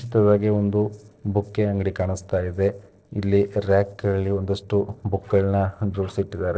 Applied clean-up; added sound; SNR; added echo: neural separator model SepFormer DNS4.